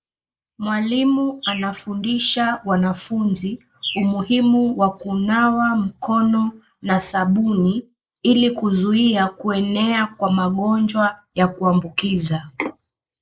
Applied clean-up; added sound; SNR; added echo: neural mask model Resemble Enhance denoiser.